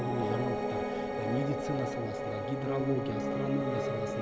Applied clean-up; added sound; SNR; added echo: none; Piano; -2 dB; none.